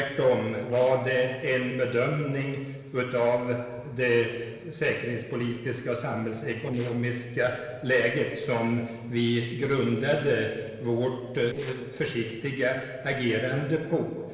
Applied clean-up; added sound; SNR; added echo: neural separator model SepFormer DNS4.